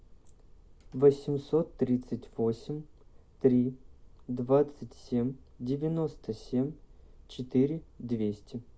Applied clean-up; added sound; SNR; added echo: none; none; none; none.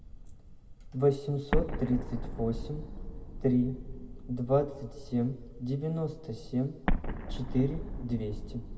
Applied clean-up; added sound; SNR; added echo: none; Explosion; 4 dB; reverberation time 1.3 s.